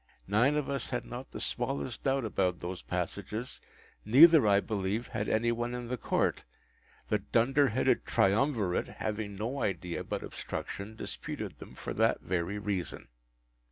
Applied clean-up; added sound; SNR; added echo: none; none; none; none.